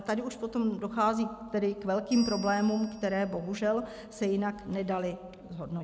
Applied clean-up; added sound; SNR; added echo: none; Bell; 16 dB; none.